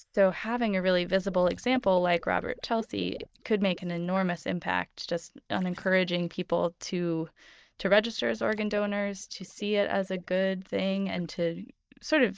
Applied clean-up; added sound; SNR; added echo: neural mask model DeepFilterNet 3.